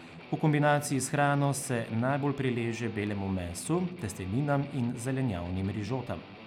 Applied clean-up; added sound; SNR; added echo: none; Guitar; 18 dB; none.